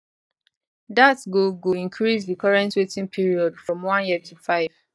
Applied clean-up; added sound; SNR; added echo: neural mask model DeepFilterNet 3.